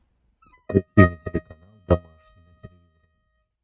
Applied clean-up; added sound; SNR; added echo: neural mask model RNNoise.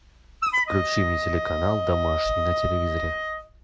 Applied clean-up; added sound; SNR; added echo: none; Wind instrument, woodwind instrument; -1 dB; none.